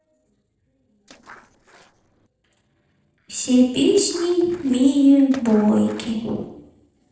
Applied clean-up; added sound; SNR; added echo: neural separator model SepFormer DNS4.